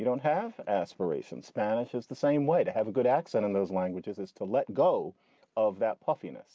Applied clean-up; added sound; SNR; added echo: none; none; none; none.